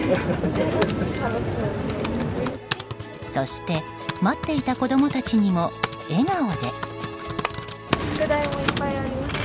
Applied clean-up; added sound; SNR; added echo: none; Typing; 10 dB; none.